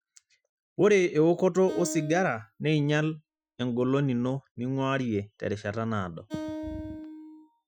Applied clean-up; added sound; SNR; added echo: classical method Wiener filter.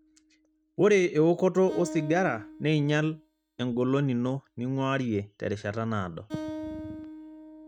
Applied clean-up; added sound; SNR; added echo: neural mask model RNNoise.